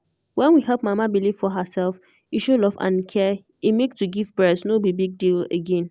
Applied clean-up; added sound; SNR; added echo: none; none; none; none.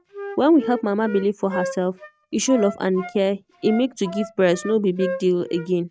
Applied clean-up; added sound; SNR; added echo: neural mask model RNNoise.